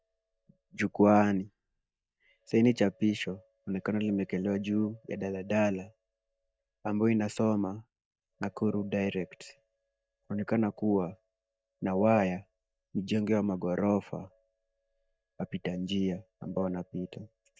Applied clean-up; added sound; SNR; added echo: neural mask model DeepFilterNet 3.